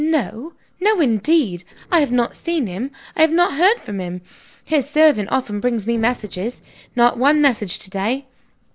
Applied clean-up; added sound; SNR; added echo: neural separator model SepFormer DNS4.